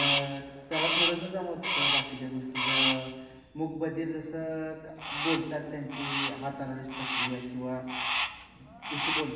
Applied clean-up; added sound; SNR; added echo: none; Crow; -2 dB; reverberation time 1.1 s.